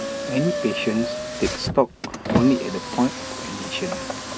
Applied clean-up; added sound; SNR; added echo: none; Car; 4 dB; none.